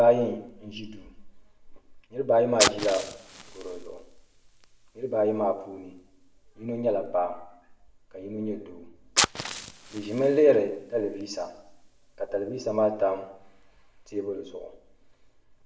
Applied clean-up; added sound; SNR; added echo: none; Fire; 9 dB; reverberation time 0.6 s.